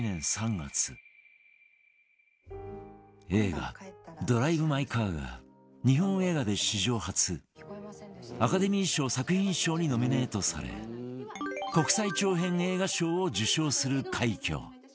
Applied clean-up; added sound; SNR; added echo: none; none; none; none.